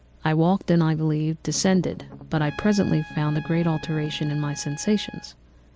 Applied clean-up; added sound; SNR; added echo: none; Trumpet + Strum; 16 dB; none.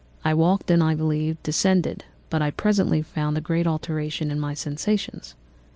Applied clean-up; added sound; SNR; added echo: none; none; none; none.